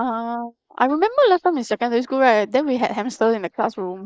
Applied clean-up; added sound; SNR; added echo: neural mask model Resemble Enhance denoiser.